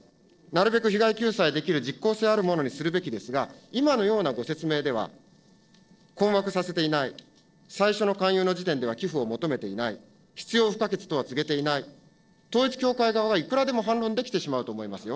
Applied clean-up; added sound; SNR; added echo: neural separator model SepFormer DNS4.